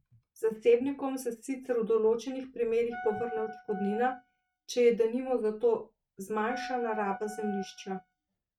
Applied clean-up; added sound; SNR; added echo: neural mask model RNNoise.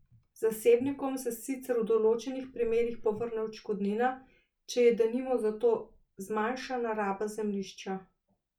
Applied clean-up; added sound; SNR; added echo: none; none; none; none.